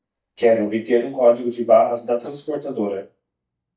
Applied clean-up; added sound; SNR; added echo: neural mask model DeepFilterNet 3.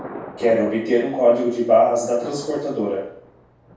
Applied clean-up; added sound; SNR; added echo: none; Thunder; 19 dB; reverberation time 0.6 s.